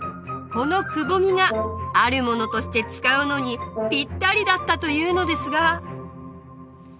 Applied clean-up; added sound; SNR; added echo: none; Brass instrument; 12 dB; none.